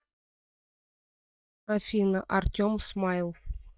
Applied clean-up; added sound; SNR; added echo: neural mask model DeepFilterNet 3.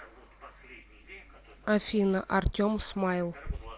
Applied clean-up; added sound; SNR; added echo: none; none; none; none.